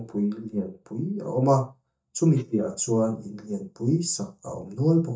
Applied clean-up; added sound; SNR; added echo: neural mask model DeepFilterNet 3.